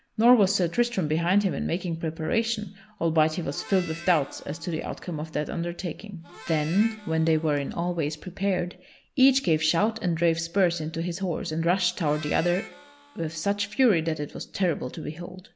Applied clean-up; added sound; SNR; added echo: none; Harmonica; 20 dB; none.